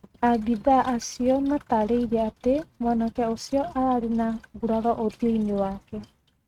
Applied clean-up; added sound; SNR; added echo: neural mask model RNNoise.